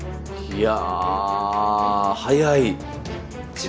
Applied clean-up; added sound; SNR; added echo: none; none; none; none.